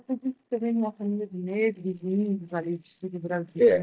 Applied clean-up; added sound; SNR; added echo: neural mask model DeepFilterNet 3.